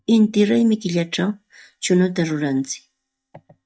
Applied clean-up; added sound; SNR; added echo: neural mask model DeepFilterNet 3.